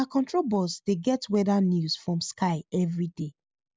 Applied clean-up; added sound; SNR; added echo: none; none; none; none.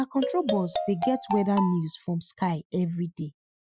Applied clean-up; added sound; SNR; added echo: classical method Wiener filter.